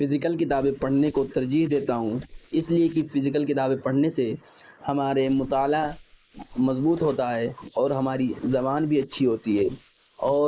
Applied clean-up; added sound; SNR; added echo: neural mask model Resemble Enhance denoiser.